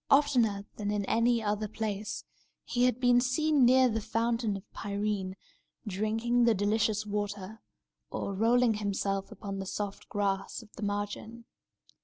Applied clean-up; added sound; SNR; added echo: none; none; none; none.